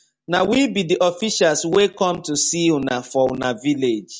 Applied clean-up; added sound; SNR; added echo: none; none; none; none.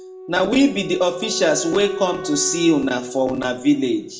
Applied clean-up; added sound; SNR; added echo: none; Wind instrument, woodwind instrument; 13 dB; reverberation time 0.6 s.